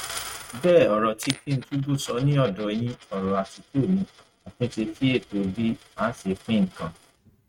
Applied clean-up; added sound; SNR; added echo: neural mask model RNNoise.